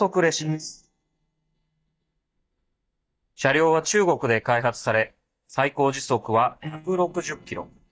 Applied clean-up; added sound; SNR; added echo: neural mask model DeepFilterNet 3.